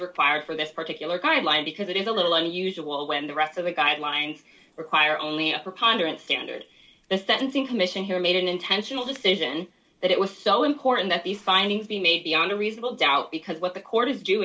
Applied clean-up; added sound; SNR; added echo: none; none; none; none.